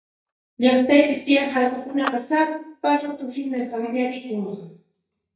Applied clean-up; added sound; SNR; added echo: neural mask model DeepFilterNet 3.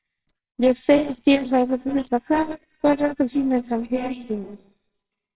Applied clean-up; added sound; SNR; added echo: neural separator model SepFormer WHAMR!.